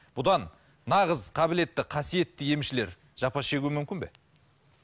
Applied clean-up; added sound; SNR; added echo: none; none; none; none.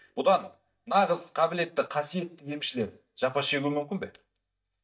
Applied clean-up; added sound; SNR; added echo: neural mask model DeepFilterNet 3.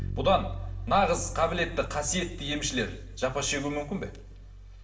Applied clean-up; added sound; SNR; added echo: none; Bass guitar; 8 dB; reverberation time 0.7 s.